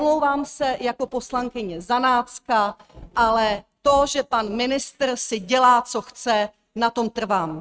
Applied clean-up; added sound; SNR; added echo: neural mask model RNNoise.